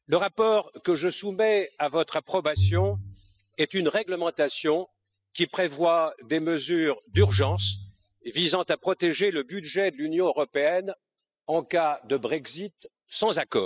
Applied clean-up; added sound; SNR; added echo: classical method spectral subtraction.